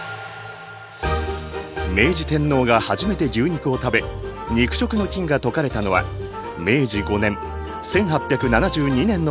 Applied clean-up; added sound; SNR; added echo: none; none; none; none.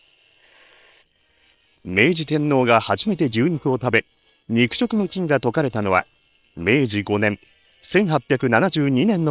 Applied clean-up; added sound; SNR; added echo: neural separator model SepFormer WHAM!.